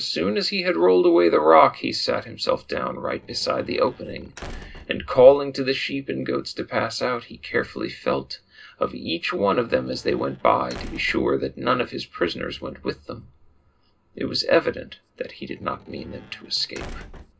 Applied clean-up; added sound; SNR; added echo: none; Squeak / Slam / Wood; 18 dB; reverberation time 0.2 s.